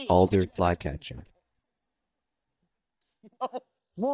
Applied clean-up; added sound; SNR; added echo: neural mask model DeepFilterNet 3.